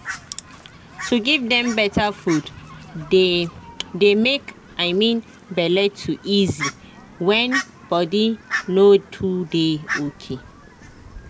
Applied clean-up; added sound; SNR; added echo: none; Fowl; 13 dB; none.